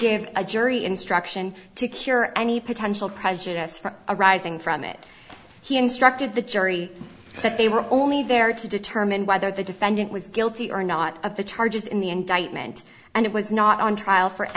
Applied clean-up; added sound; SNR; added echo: none; none; none; none.